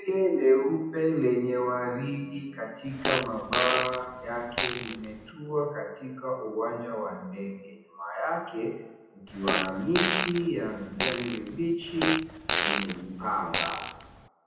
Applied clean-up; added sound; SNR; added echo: none; Fart; -1 dB; reverberation time 0.9 s.